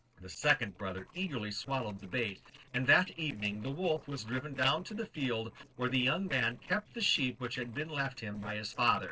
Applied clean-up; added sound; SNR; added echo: neural separator model SepFormer DNS4.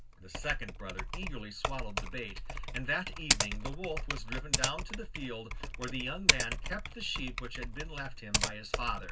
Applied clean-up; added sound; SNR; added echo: none; Typing; -5 dB; reverberation time 0.4 s.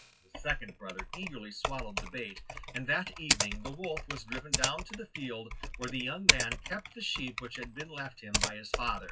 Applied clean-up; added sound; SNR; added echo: classical method WPE with log-MMSE.